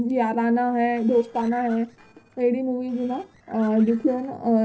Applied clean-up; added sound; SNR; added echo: neural separator model SepFormer DNS4.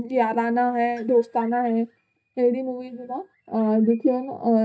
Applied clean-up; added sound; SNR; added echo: neural mask model DeepFilterNet 3.